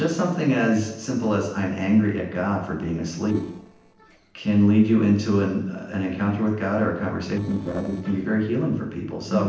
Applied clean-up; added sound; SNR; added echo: neural separator model SepFormer DNS4.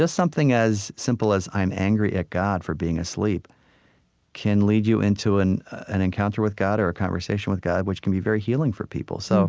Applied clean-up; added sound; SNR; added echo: none; none; none; none.